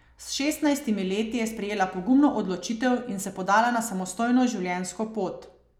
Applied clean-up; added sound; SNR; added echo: none; none; none; none.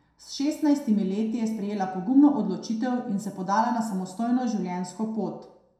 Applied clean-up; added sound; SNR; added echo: none; none; none; reverberation time 0.6 s.